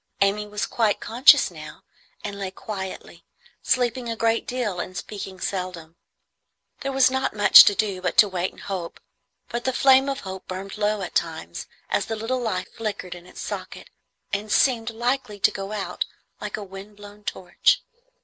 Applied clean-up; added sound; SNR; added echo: none; none; none; none.